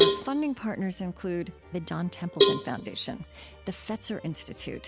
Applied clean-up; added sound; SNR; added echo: none; Cowbell; -3 dB; none.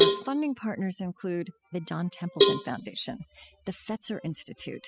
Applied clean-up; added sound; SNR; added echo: classical method spectral subtraction.